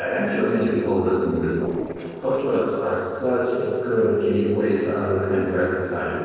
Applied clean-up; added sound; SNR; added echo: neural separator model SepFormer DNS4.